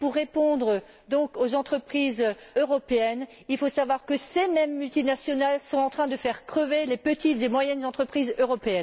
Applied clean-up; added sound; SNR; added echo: none; none; none; none.